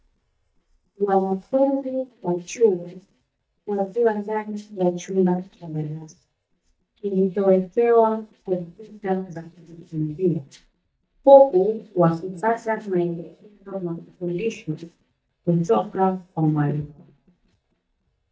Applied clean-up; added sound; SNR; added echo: neural mask model DeepFilterNet 3.